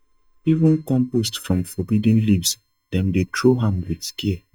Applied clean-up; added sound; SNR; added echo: neural mask model DeepFilterNet 3.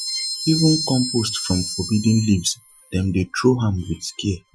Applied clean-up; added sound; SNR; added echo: classical method Wiener filter.